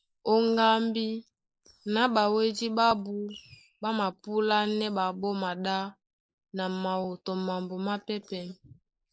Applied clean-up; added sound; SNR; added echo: neural mask model Resemble Enhance denoiser.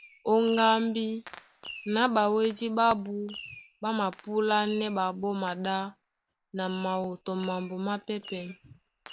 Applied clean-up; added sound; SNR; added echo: none; Fireworks; 19 dB; none.